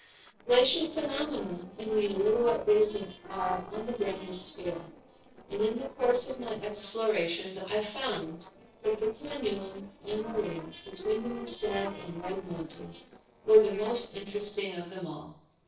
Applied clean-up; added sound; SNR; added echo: neural separator model SepFormer DNS4.